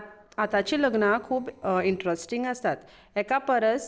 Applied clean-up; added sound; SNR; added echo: neural separator model SepFormer DNS4.